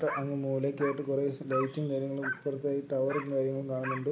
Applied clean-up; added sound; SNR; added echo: none; Dog; 10 dB; none.